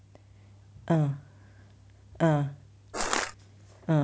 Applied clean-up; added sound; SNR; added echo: none; Crushing; -1 dB; none.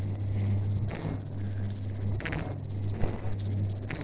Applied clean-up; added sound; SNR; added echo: neural separator model SepFormer DNS4.